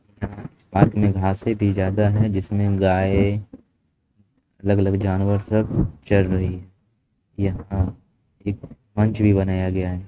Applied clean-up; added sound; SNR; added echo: neural mask model RNNoise.